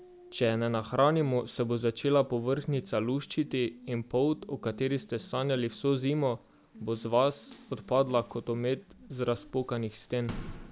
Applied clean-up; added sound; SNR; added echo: none; Water tap, faucet; 19 dB; none.